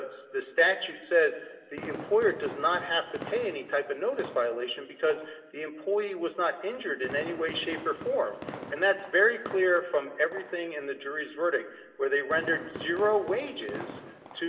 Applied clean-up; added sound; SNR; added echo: none; Fireworks; 15 dB; reverberation time 2.7 s.